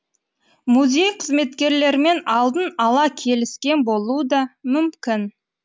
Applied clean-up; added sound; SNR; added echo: none; none; none; none.